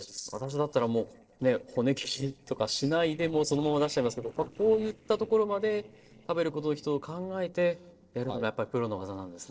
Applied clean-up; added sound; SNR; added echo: neural separator model SepFormer DNS4.